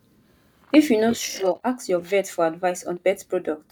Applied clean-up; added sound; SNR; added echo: neural mask model DeepFilterNet 3.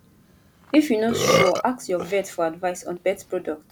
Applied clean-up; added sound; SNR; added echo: none; Burping, eructation; 4 dB; none.